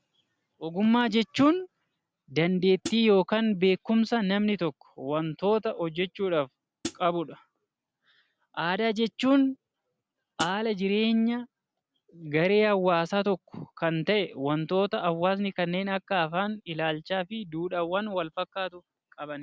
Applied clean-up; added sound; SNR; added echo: none; Hi-hat; 10 dB; none.